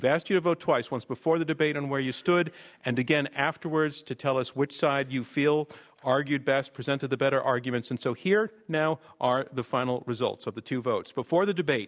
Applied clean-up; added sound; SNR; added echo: none; none; none; none.